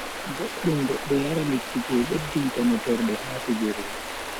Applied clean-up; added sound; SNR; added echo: none; Stream; 7 dB; none.